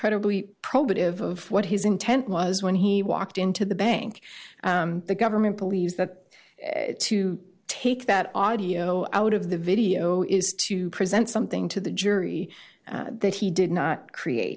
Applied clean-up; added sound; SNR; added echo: none; none; none; none.